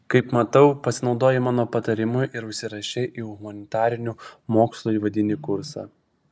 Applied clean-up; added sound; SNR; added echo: none; none; none; none.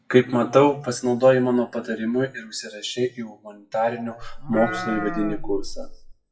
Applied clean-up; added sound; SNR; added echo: classical method WPE with log-MMSE.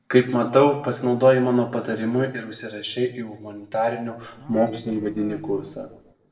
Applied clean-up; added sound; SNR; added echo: neural separator model SepFormer DNS4.